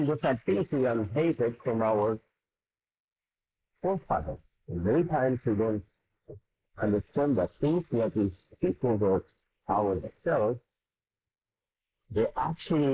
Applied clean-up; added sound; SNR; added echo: neural mask model Resemble Enhance denoiser.